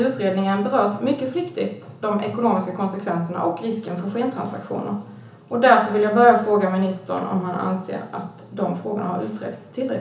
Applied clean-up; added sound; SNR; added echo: none; none; none; reverberation time 0.8 s.